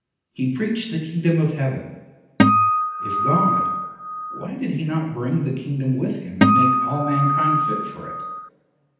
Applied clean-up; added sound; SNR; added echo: none; Acoustic guitar; -5 dB; reverberation time 0.9 s.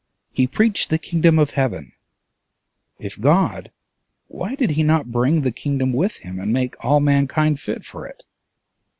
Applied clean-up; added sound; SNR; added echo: none; none; none; none.